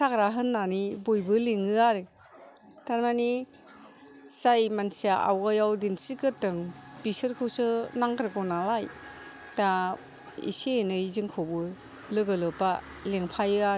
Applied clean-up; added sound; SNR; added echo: none; none; none; none.